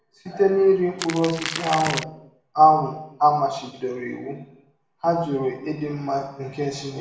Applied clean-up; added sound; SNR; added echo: none; Crackle; 7 dB; reverberation time 0.8 s.